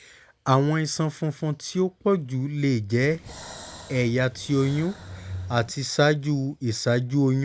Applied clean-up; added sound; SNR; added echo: none; Breathing; 15 dB; none.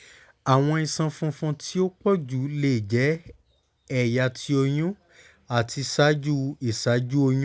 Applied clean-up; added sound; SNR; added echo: none; none; none; none.